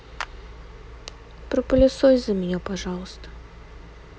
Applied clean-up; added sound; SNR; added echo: none; Clapping; 18 dB; none.